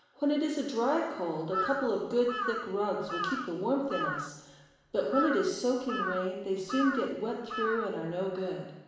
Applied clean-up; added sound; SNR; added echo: none; Bird vocalization, bird call, bird song / Crow; 6 dB; reverberation time 1.0 s.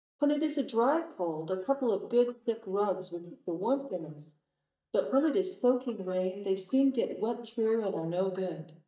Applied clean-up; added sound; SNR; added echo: neural mask model DeepFilterNet 3.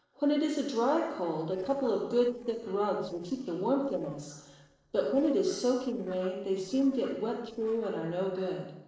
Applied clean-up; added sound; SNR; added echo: neural separator model SepFormer DNS4.